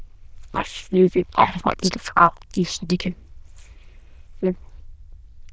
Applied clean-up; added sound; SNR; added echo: neural diffusion model UNIVERSE++.